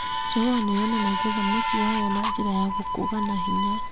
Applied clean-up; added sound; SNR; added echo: none; Harmonica + Camera; -1 dB; none.